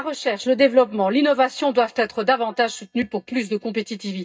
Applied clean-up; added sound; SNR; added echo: neural mask model DeepFilterNet 3.